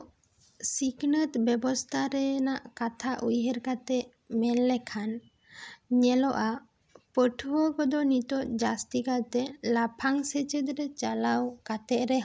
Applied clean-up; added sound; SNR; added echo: none; none; none; none.